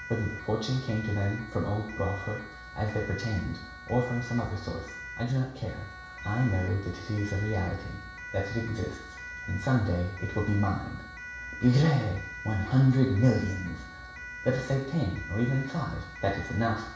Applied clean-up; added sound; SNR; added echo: none; Siren; 13 dB; reverberation time 0.7 s.